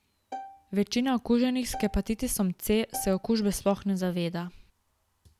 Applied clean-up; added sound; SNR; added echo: none; Bowed string instrument; 16 dB; none.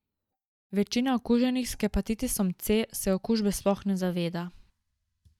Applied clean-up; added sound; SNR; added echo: neural mask model DeepFilterNet 3.